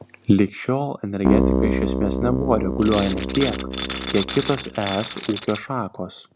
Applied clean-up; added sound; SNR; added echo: none; Keyboard (musical) + Tools; 0 dB; none.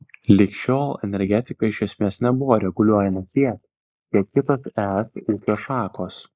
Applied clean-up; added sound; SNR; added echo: neural mask model Resemble Enhance denoiser.